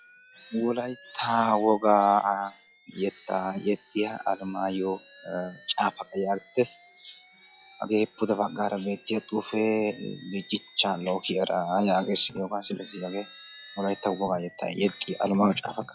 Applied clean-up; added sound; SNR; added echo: classical method log-MMSE.